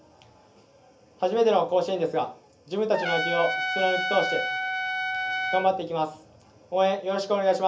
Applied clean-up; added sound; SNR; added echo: none; Trumpet; 2 dB; reverberation time 0.3 s.